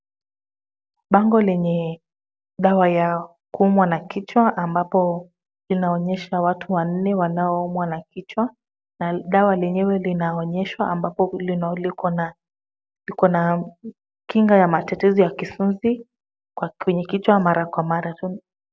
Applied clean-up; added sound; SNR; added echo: none; none; none; none.